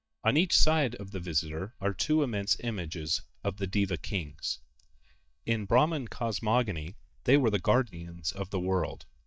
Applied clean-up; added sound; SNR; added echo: neural mask model DeepFilterNet 3.